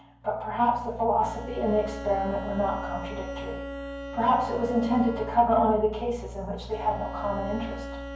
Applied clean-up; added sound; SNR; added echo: none; Bowed string instrument; 13 dB; reverberation time 0.9 s.